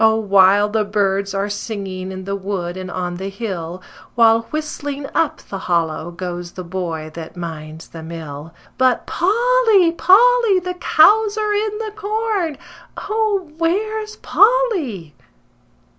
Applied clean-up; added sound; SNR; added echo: none; none; none; none.